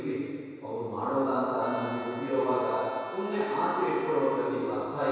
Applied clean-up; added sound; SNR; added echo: none; Trumpet; 18 dB; reverberation time 2.2 s.